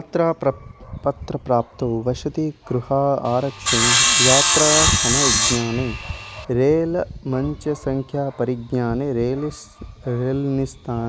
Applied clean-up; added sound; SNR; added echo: none; Sawing; -4 dB; none.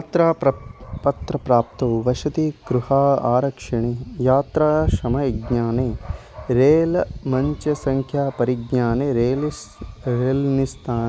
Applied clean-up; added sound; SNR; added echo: none; none; none; none.